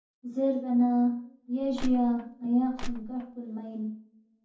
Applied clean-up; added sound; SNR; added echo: none; Crushing; 7 dB; reverberation time 0.6 s.